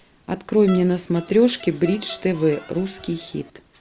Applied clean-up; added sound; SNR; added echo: none; Crowd; 19 dB; none.